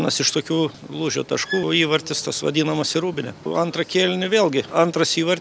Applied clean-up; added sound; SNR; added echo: none; none; none; none.